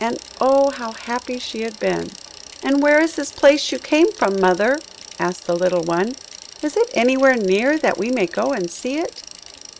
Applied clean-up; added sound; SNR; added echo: none; Bicycle; 19 dB; none.